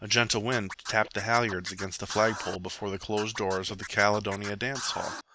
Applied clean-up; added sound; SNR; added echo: none; Scratching (performance technique); 12 dB; none.